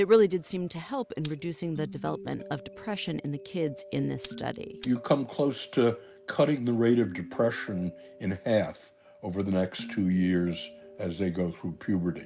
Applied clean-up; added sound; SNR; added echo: none; Glass; 18 dB; none.